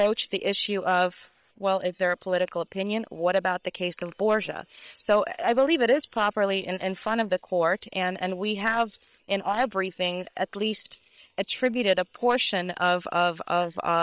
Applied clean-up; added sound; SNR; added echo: neural separator model SepFormer WHAM!.